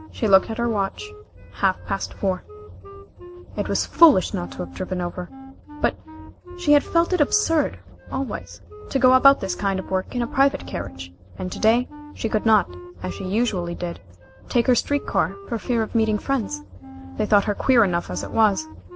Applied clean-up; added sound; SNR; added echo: none; Wind instrument, woodwind instrument; 18 dB; none.